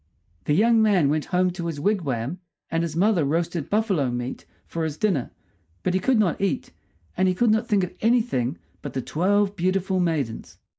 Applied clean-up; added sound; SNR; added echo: neural mask model Resemble Enhance denoiser.